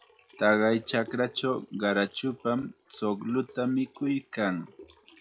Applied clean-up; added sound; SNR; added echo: classical method log-MMSE.